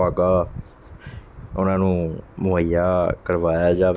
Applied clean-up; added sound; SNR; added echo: none; none; none; none.